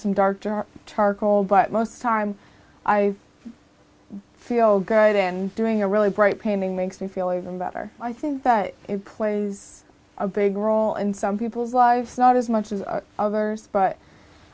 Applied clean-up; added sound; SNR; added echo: none; none; none; none.